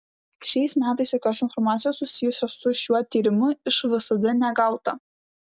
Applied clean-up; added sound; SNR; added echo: none; none; none; none.